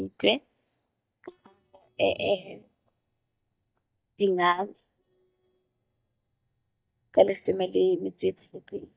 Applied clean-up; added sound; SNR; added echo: neural mask model DeepFilterNet 3.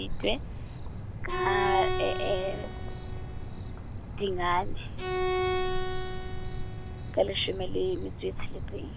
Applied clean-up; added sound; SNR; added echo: none; Bowed string instrument + Cricket; -2 dB; none.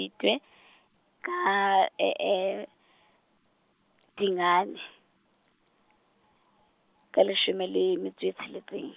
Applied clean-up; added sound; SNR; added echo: none; none; none; none.